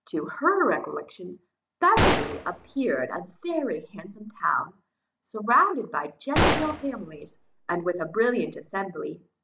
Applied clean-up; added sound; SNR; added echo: none; Gunshot, gunfire; 1 dB; none.